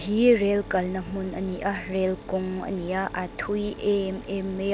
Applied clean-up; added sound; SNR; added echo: none; Mechanisms; 15 dB; none.